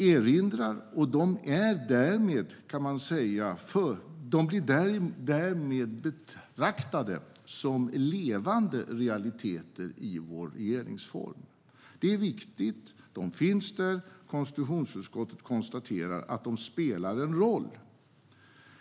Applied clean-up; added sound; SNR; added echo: none; none; none; none.